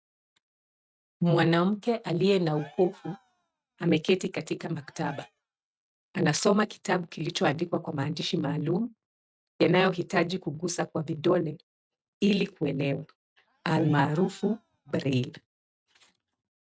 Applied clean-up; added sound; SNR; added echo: neural mask model RNNoise.